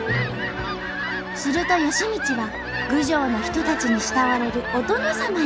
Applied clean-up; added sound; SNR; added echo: none; Fowl; 6 dB; none.